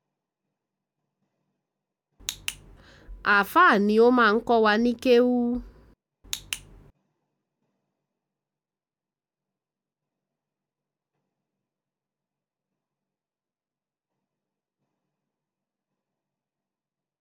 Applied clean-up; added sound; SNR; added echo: none; none; none; none.